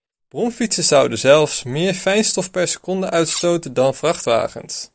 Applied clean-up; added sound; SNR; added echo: neural mask model DeepFilterNet 3.